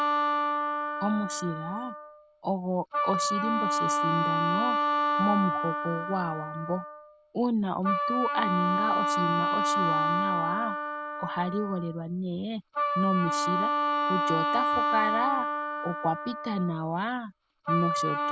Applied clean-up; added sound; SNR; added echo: none; Wind instrument, woodwind instrument; -2 dB; none.